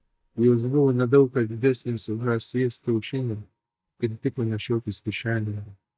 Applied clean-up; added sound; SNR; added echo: neural mask model DeepFilterNet 3.